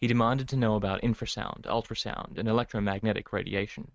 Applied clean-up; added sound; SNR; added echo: neural mask model RNNoise.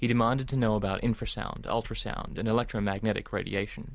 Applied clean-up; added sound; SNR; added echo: none; Bird; 13 dB; none.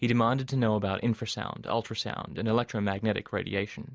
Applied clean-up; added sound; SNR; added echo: none; none; none; none.